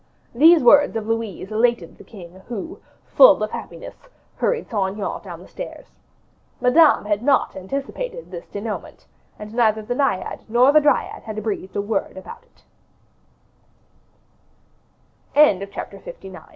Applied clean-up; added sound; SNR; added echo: none; none; none; none.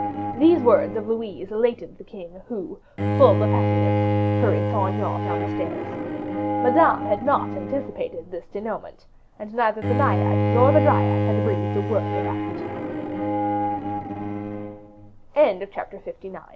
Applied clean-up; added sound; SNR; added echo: none; Bowed string instrument; 0 dB; none.